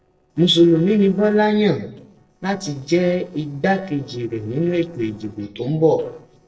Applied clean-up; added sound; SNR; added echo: neural separator model SepFormer DNS4.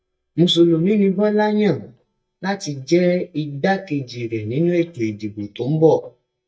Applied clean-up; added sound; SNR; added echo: neural mask model DeepFilterNet 3.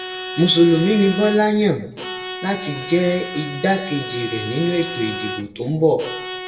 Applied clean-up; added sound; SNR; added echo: none; Bowed string instrument; 10 dB; reverberation time 0.6 s.